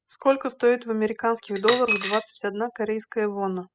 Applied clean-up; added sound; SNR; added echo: classical method spectral subtraction.